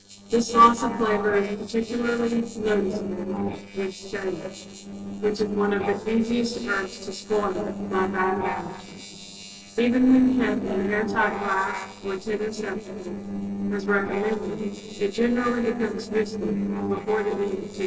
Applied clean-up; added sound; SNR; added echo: neural separator model SepFormer DNS4.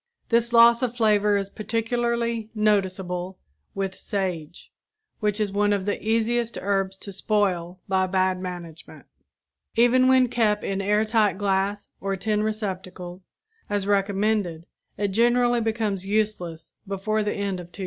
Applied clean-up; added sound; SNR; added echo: none; none; none; none.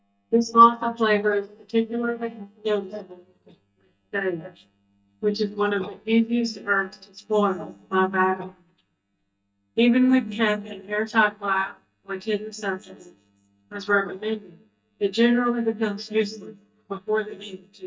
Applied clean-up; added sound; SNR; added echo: neural mask model DeepFilterNet 3.